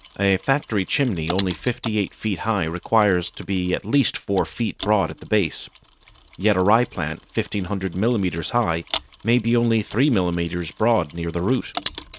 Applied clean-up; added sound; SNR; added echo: none; Mechanisms; 17 dB; none.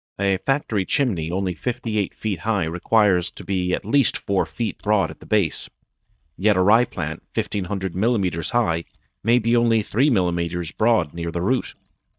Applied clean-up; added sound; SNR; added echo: neural mask model DeepFilterNet 3.